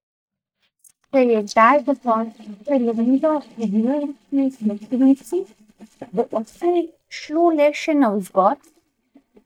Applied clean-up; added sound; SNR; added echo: neural mask model DeepFilterNet 3.